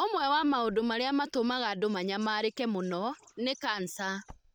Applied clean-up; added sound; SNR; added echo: neural mask model RNNoise.